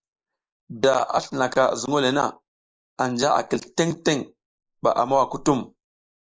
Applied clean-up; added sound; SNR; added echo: neural mask model Resemble Enhance denoiser.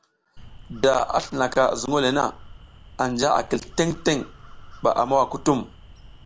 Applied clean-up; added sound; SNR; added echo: none; Crow; 18 dB; none.